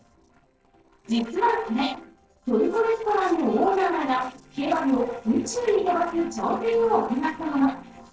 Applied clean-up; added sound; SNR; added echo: neural separator model SepFormer DNS4.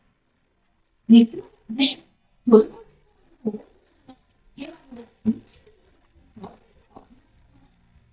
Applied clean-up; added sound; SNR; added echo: neural mask model DeepFilterNet 3.